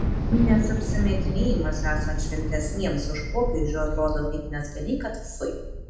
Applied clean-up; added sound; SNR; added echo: none; Thunder / Explosion; -1 dB; reverberation time 0.8 s.